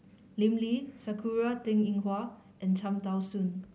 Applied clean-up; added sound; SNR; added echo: none; none; none; none.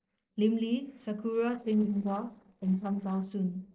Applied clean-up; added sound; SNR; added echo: neural separator model SepFormer DNS4.